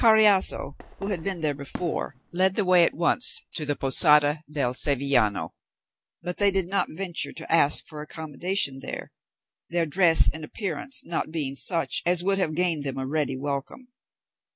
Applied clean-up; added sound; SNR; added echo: none; Fireworks; 18 dB; none.